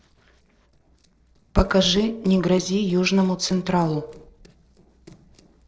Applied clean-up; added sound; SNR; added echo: neural separator model SepFormer DNS4.